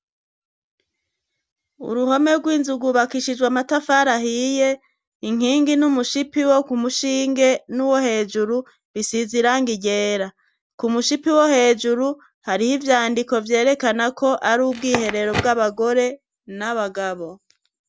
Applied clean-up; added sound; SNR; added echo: none; Crackle; 11 dB; none.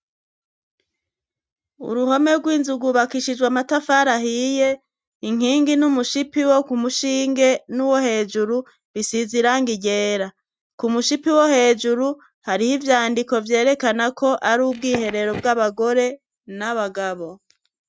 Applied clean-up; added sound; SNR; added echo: neural mask model RNNoise.